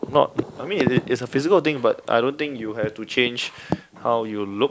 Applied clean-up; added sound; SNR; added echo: none; none; none; none.